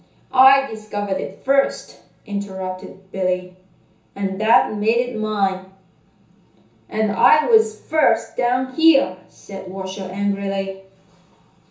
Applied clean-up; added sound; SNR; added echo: none; none; none; reverberation time 0.7 s.